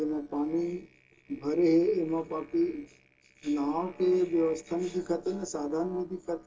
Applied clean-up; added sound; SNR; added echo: neural separator model SepFormer DNS4.